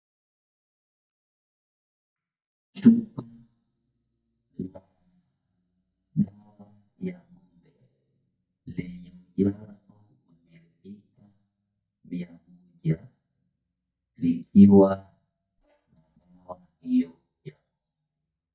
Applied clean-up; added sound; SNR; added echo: neural mask model DeepFilterNet 3.